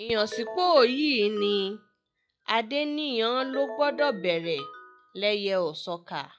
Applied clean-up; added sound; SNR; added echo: classical method log-MMSE.